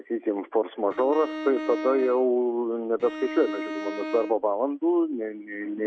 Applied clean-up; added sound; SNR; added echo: neural mask model RNNoise.